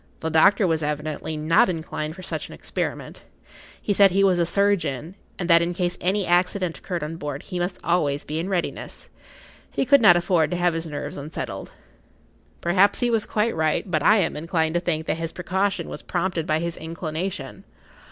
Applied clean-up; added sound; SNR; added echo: none; none; none; none.